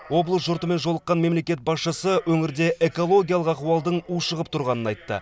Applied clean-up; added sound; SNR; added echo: none; none; none; none.